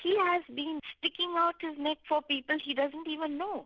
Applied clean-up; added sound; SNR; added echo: none; none; none; none.